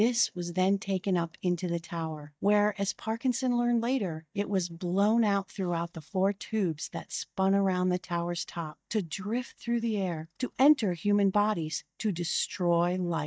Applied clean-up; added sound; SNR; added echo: neural mask model DeepFilterNet 3.